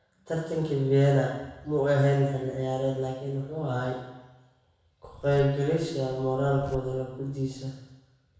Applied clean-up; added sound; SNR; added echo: none; Zipper (clothing); 18 dB; reverberation time 1.0 s.